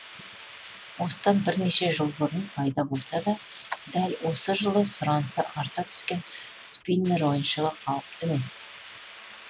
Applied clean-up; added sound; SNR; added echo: none; Hiss; 17 dB; none.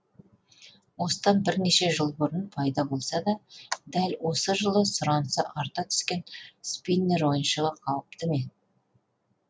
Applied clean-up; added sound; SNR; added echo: none; none; none; none.